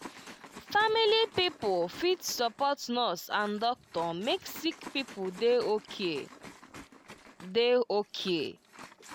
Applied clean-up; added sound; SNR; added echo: none; Liquid; 19 dB; none.